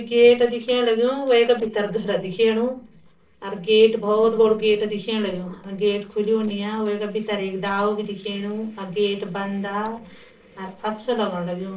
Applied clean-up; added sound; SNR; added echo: neural separator model SepFormer DNS4.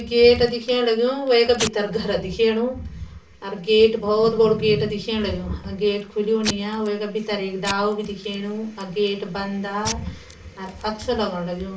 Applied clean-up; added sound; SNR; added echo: none; Packing tape, duct tape / Tearing; 14 dB; reverberation time 0.3 s.